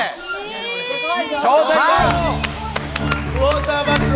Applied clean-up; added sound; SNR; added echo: none; Wind instrument, woodwind instrument; 15 dB; none.